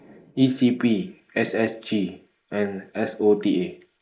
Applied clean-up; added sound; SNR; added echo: neural mask model Resemble Enhance denoiser.